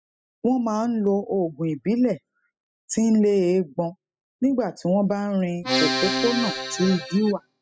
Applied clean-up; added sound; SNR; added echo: classical method spectral subtraction.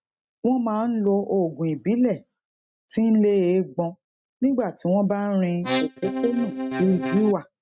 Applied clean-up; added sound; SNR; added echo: neural mask model RNNoise.